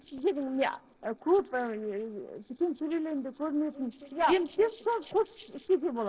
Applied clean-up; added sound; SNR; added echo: neural separator model SepFormer DNS4.